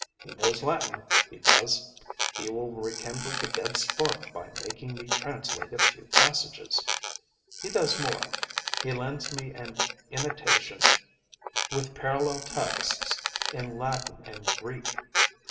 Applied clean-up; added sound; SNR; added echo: none; Squeak; -4 dB; reverberation time 0.9 s.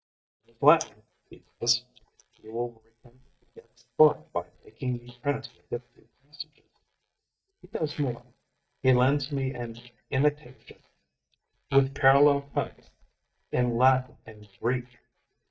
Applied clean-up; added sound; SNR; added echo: neural mask model DeepFilterNet 3.